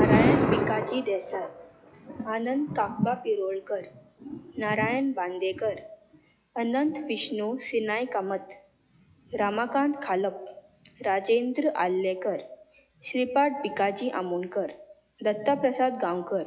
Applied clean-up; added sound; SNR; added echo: classical method log-MMSE.